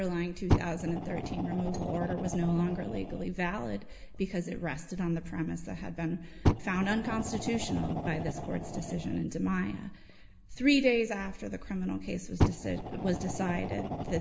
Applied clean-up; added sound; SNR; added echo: none; Fire; 4 dB; reverberation time 0.8 s.